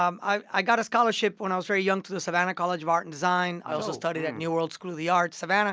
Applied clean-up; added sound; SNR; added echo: none; none; none; none.